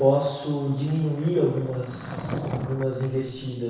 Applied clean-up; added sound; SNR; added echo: none; Skateboard; 11 dB; reverberation time 1.1 s.